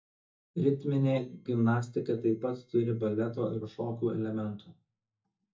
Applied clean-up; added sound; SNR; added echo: neural mask model DeepFilterNet 3.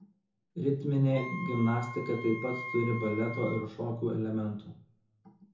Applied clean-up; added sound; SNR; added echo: none; Wind instrument, woodwind instrument; 10 dB; reverberation time 0.7 s.